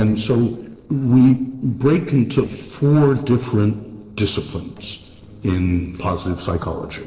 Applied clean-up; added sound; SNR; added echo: neural separator model SepFormer DNS4.